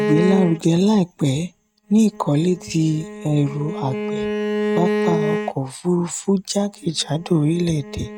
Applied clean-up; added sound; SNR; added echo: neural mask model RNNoise.